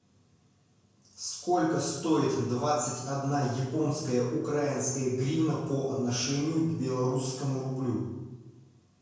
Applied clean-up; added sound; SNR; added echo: none; none; none; reverberation time 1.0 s.